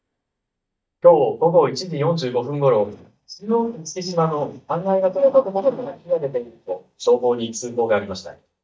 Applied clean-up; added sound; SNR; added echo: neural mask model DeepFilterNet 3.